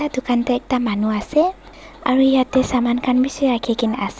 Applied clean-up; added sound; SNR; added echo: none; none; none; none.